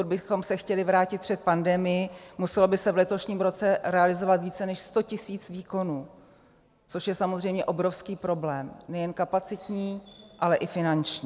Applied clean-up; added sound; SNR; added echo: none; none; none; none.